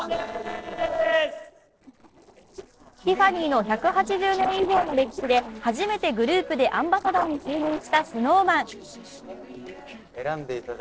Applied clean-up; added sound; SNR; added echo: neural separator model SepFormer DNS4.